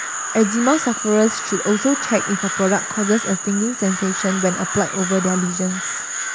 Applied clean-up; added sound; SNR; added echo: none; Cricket / Frog + Crow; 5 dB; none.